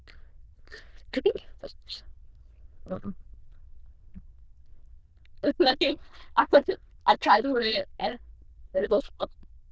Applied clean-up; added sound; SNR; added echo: neural diffusion model UNIVERSE++.